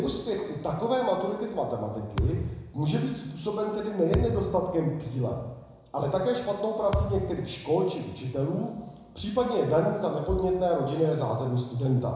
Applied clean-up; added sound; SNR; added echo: none; Thump, thud; 6 dB; reverberation time 0.9 s.